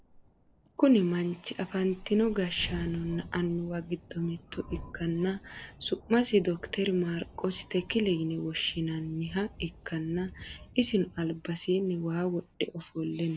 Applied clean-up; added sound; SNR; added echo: none; Thunderstorm; 18 dB; none.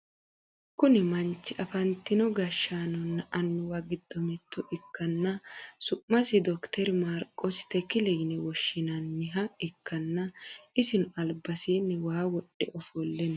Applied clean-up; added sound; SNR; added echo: none; none; none; none.